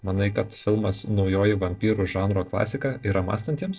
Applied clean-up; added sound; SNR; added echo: neural separator model SepFormer DNS4.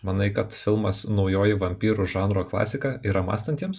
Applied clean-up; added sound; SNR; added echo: none; none; none; none.